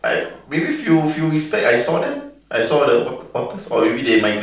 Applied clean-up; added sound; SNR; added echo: none; none; none; reverberation time 0.5 s.